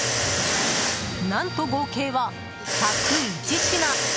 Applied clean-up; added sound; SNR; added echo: none; Mechanisms; 0 dB; none.